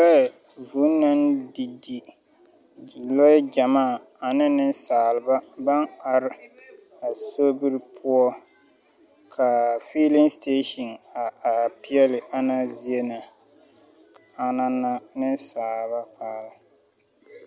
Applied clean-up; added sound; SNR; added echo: none; none; none; none.